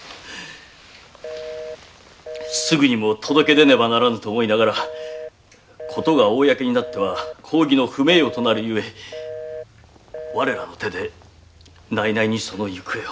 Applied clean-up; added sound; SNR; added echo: none; Telephone; 13 dB; none.